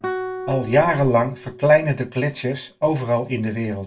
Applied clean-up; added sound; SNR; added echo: none; Guitar; 13 dB; reverberation time 0.2 s.